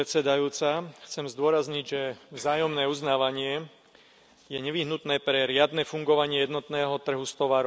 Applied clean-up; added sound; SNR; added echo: none; none; none; none.